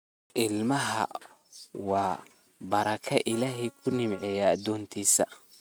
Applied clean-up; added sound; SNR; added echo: neural mask model RNNoise.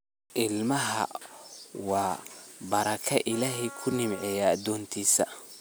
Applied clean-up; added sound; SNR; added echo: none; Wind instrument, woodwind instrument; 18 dB; none.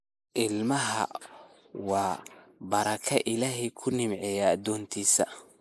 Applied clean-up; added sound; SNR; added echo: neural mask model Resemble Enhance denoiser.